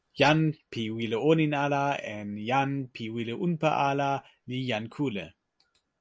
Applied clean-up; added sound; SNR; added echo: none; none; none; none.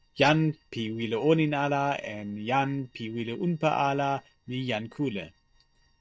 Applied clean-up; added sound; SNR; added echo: neural separator model SepFormer DNS4.